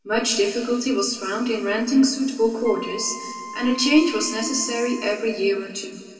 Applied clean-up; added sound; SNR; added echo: none; Wind instrument, woodwind instrument; 15 dB; reverberation time 2.4 s.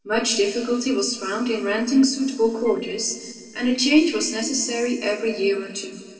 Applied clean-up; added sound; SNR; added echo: neural separator model SepFormer DNS4.